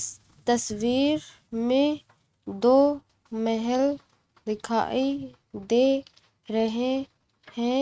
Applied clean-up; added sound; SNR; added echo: neural mask model RNNoise.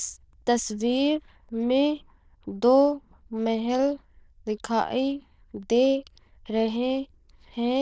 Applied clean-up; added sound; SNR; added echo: neural diffusion model UNIVERSE++.